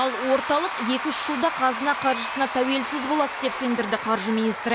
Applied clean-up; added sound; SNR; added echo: none; Applause / Crowd / Cheering; 6 dB; none.